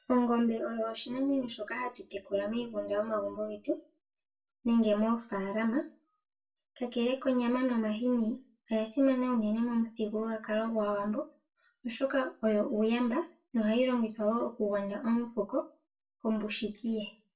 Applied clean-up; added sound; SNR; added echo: none; none; none; reverberation time 0.2 s.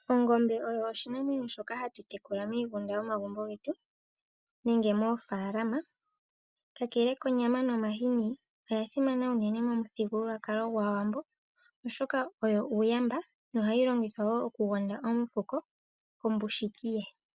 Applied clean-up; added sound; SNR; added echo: none; none; none; none.